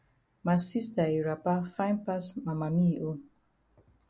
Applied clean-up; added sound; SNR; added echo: none; none; none; none.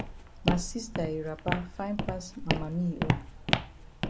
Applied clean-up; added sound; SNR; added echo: none; Walk, footsteps; -2 dB; none.